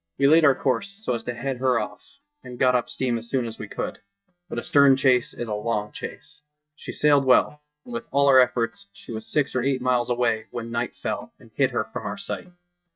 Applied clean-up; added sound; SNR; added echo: neural mask model DeepFilterNet 3.